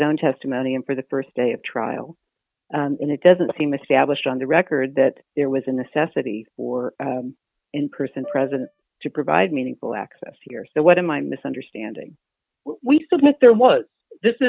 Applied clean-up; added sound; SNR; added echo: neural mask model RNNoise.